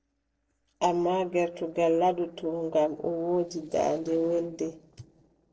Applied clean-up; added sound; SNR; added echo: neural separator model SepFormer DNS4.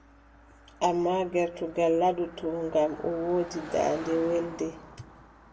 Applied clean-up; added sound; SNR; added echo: none; Car passing by; 17 dB; reverberation time 1.4 s.